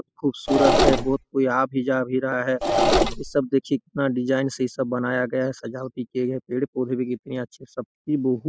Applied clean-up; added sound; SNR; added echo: classical method spectral subtraction.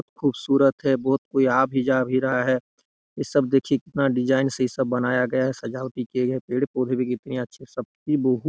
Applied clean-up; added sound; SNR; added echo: none; none; none; none.